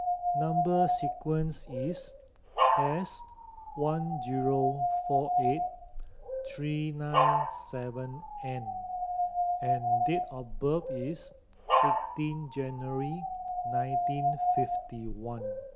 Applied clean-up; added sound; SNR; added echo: none; Dog; -3 dB; none.